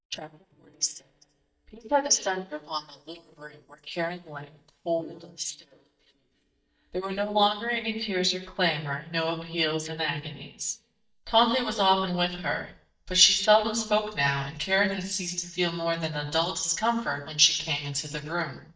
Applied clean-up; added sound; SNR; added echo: neural mask model DeepFilterNet 3.